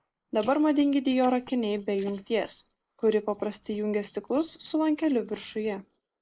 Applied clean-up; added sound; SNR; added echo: neural mask model Resemble Enhance denoiser.